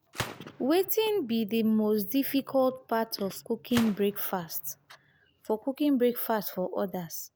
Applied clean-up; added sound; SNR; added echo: none; Gunshot, gunfire; 17 dB; none.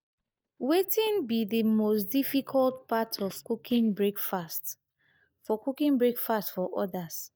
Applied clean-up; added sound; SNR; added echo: neural mask model DeepFilterNet 3.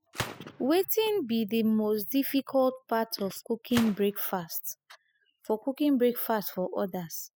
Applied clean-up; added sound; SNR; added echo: classical method spectral subtraction.